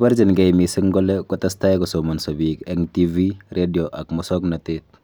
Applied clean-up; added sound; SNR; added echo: none; none; none; none.